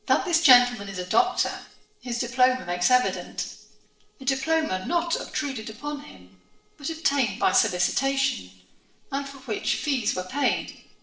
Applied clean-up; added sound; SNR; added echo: neural separator model SepFormer DNS4.